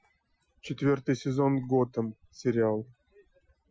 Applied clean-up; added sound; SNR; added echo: classical method Wiener filter.